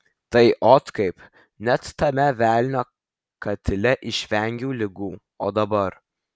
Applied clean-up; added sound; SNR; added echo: none; none; none; none.